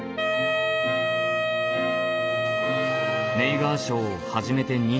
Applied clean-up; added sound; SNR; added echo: none; Wind instrument, woodwind instrument; -2 dB; none.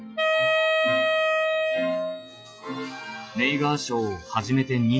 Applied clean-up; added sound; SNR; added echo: classical method log-MMSE.